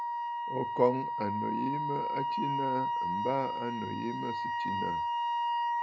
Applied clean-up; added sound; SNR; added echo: none; Wind instrument, woodwind instrument; -3 dB; none.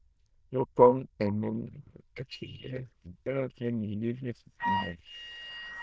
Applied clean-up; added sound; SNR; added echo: neural diffusion model UNIVERSE++.